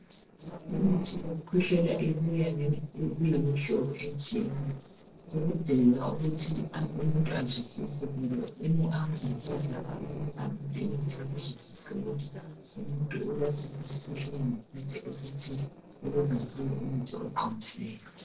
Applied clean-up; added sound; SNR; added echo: neural separator model SepFormer DNS4.